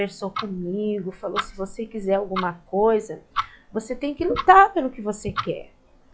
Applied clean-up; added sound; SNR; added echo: classical method log-MMSE.